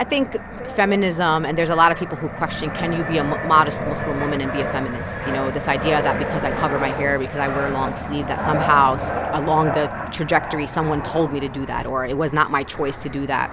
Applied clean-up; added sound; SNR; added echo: none; Fixed-wing aircraft, airplane; 6 dB; none.